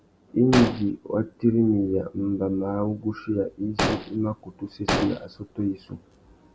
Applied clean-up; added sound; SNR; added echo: none; Explosion; 4 dB; none.